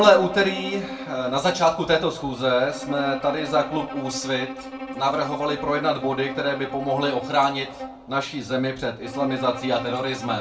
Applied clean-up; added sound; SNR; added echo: none; Bowed string instrument; 11 dB; reverberation time 0.2 s.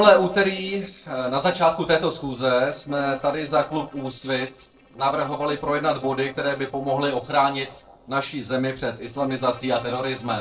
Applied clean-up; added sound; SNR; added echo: neural separator model SepFormer DNS4.